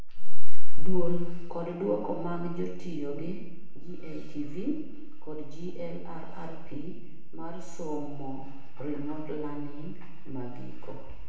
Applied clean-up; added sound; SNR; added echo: none; none; none; reverberation time 0.9 s.